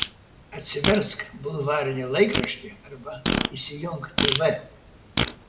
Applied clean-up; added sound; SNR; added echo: none; Fart; 2 dB; reverberation time 0.6 s.